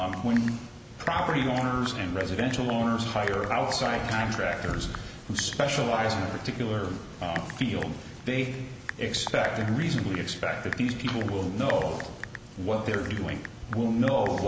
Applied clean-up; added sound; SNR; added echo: none; Typing; 13 dB; none.